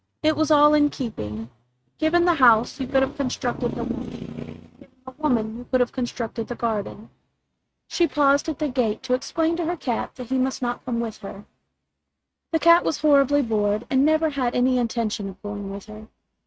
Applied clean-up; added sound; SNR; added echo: neural mask model RNNoise.